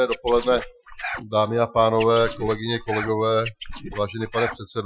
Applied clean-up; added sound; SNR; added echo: classical method Wiener filter.